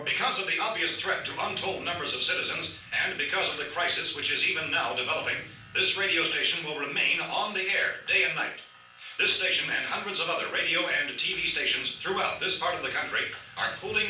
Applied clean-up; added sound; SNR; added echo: none; none; none; reverberation time 0.4 s.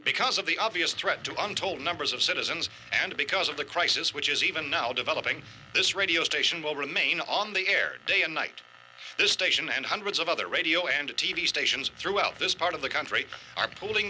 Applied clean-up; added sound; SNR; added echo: none; none; none; none.